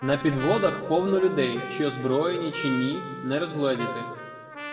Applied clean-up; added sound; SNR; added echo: none; Trumpet; 11 dB; reverberation time 1.7 s.